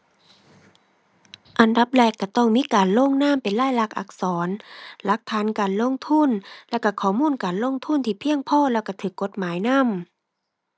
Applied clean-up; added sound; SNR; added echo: none; none; none; none.